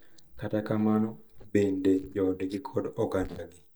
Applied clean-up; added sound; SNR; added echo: neural mask model DeepFilterNet 3.